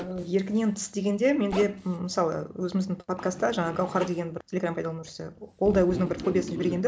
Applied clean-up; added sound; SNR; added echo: none; Zipper (clothing); 13 dB; none.